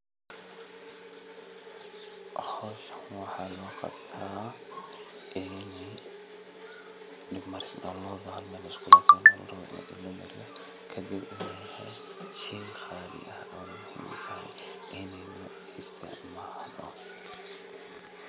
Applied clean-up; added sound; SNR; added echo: none; none; none; none.